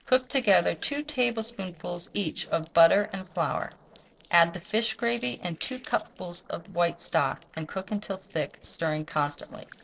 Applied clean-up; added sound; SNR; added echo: neural separator model SepFormer DNS4.